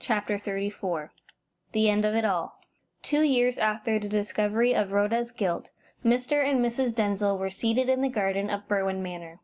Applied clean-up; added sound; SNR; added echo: none; none; none; none.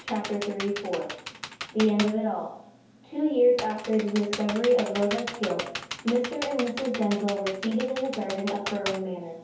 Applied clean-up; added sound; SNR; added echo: none; Computer keyboard; 11 dB; reverberation time 0.7 s.